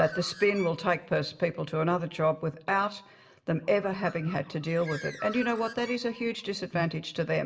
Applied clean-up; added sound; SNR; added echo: none; Bird; 17 dB; reverberation time 0.6 s.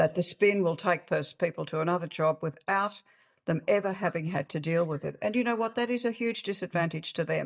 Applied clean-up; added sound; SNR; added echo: neural mask model DeepFilterNet 3.